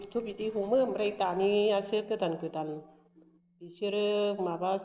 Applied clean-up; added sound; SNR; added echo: neural separator model SepFormer DNS4.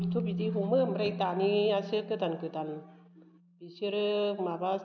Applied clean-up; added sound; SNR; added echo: none; Keyboard (musical); 8 dB; none.